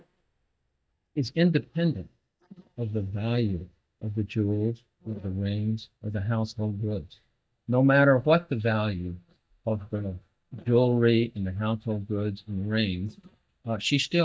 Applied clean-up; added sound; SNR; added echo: neural mask model DeepFilterNet 3.